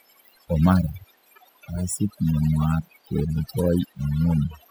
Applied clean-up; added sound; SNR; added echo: classical method spectral subtraction.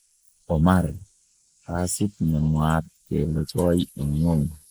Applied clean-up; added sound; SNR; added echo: neural mask model Resemble Enhance denoiser.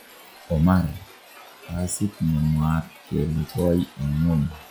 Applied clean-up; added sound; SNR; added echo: classical method log-MMSE.